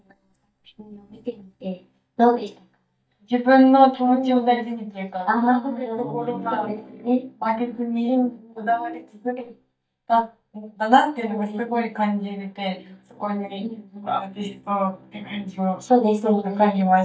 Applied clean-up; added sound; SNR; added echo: neural mask model DeepFilterNet 3.